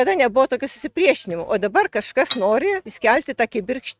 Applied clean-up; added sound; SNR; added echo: neural mask model RNNoise.